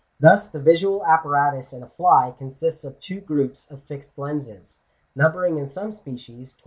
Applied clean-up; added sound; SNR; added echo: none; none; none; none.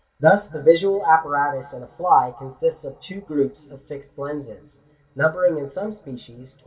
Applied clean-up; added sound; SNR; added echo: none; none; none; reverberation time 0.1 s.